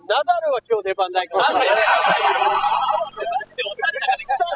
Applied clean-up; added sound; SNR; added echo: classical method spectral subtraction.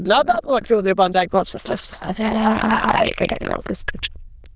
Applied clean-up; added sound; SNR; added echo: neural diffusion model UNIVERSE++.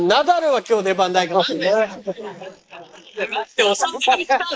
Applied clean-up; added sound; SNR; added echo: neural mask model Resemble Enhance denoiser.